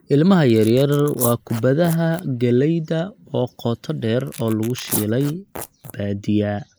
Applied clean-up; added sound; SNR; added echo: neural mask model Resemble Enhance denoiser.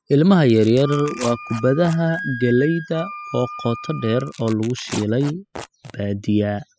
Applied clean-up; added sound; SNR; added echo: classical method spectral subtraction.